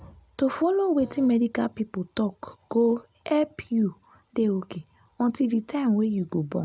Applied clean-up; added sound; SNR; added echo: none; Printer; 19 dB; none.